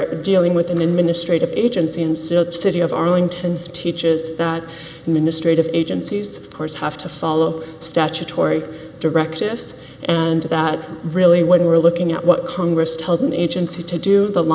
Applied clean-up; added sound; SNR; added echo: none; none; none; none.